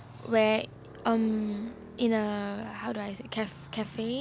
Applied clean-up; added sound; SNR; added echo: none; Motorcycle; 17 dB; none.